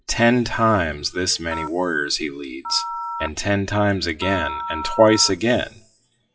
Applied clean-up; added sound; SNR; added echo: classical method WPE with log-MMSE.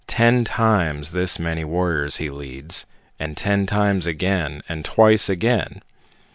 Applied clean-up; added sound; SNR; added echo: none; none; none; none.